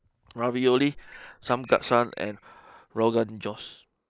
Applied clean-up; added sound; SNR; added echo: neural mask model Resemble Enhance denoiser.